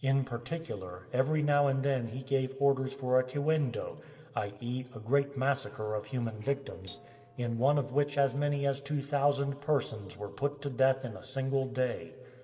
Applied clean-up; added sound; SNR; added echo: neural separator model SepFormer DNS4.